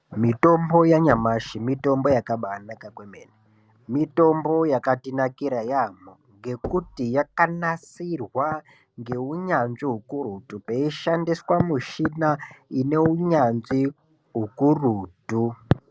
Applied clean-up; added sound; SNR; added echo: none; Knock; 17 dB; none.